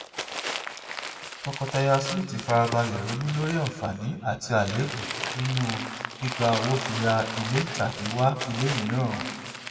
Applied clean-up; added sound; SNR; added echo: none; Crumpling, crinkling; 7 dB; reverberation time 1.7 s.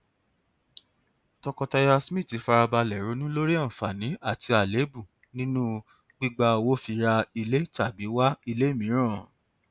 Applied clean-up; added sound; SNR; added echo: none; none; none; none.